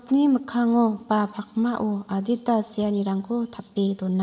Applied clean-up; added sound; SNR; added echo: none; none; none; reverberation time 1.2 s.